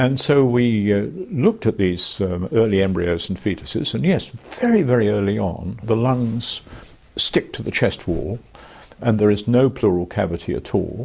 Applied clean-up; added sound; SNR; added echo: none; none; none; none.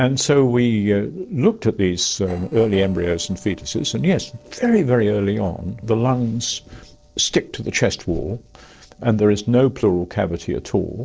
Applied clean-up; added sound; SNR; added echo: neural separator model SepFormer DNS4.